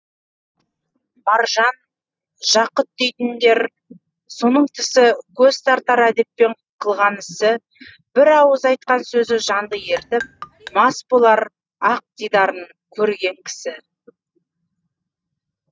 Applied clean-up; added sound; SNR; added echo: neural mask model DeepFilterNet 3.